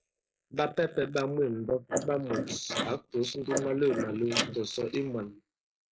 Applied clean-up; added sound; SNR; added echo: neural mask model Resemble Enhance denoiser.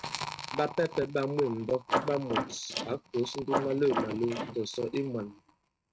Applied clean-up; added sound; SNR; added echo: neural mask model RNNoise.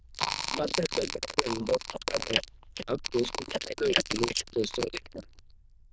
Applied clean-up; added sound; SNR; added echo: neural diffusion model UNIVERSE++.